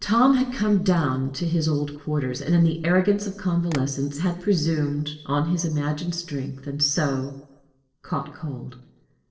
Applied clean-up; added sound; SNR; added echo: neural separator model SepFormer DNS4.